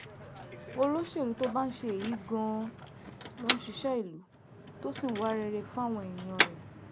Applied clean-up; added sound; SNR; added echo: none; Motor vehicle (road); 0 dB; none.